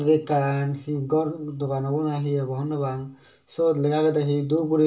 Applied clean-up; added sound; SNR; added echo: none; none; none; reverberation time 0.4 s.